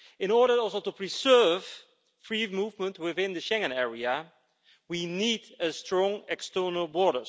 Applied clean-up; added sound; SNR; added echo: none; none; none; none.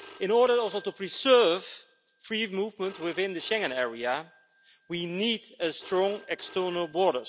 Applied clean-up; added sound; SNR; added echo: none; Telephone; 17 dB; none.